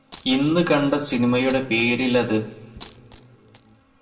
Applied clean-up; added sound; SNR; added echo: none; Coin (dropping); 16 dB; reverberation time 1.4 s.